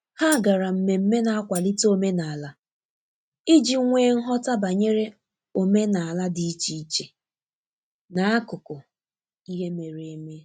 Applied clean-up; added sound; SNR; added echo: neural mask model RNNoise.